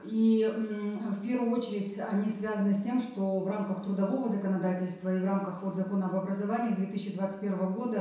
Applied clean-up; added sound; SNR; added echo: none; none; none; reverberation time 0.7 s.